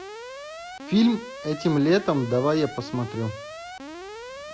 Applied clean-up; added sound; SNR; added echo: none; Alarm; 13 dB; none.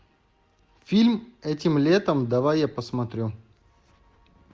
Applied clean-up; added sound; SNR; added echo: none; none; none; none.